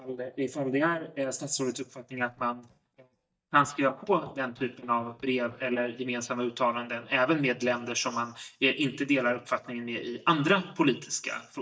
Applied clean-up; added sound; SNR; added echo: neural mask model DeepFilterNet 3.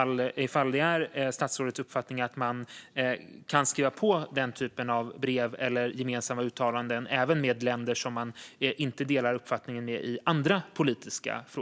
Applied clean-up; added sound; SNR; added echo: none; none; none; none.